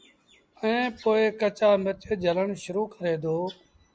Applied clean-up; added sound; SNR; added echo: none; none; none; none.